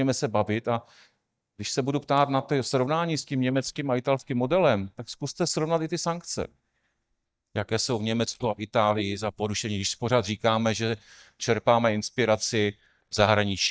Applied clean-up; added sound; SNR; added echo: neural mask model DeepFilterNet 3.